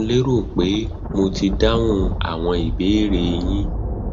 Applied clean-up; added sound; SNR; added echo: none; Thunder; 3 dB; none.